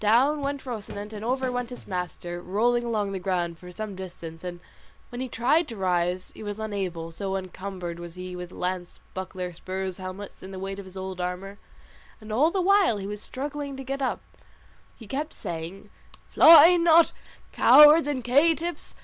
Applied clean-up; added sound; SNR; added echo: none; Drum kit; 17 dB; none.